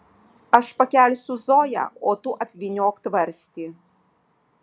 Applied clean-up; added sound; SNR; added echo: none; none; none; none.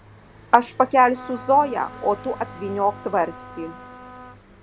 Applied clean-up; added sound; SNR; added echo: none; Car passing by + Trumpet; 18 dB; none.